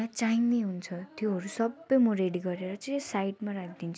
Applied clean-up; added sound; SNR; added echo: none; none; none; none.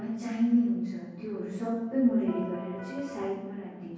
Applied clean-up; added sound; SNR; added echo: none; Electric guitar; 13 dB; reverberation time 1.3 s.